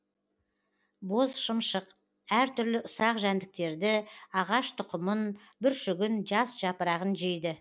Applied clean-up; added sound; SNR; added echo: none; none; none; none.